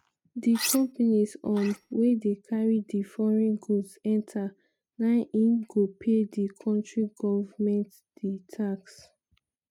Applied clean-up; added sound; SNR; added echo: neural mask model RNNoise.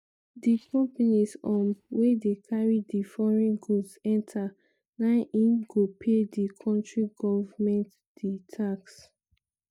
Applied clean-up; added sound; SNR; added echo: neural mask model DeepFilterNet 3.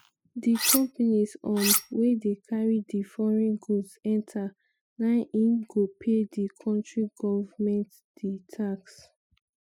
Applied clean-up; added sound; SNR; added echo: classical method spectral subtraction.